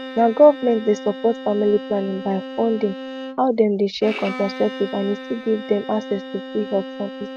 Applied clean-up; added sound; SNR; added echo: none; Bowed string instrument; 12 dB; none.